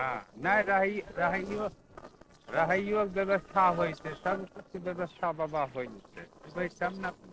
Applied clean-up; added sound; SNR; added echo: neural separator model SepFormer DNS4.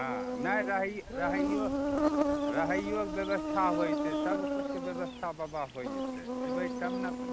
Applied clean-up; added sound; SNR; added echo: none; Insect; -3 dB; none.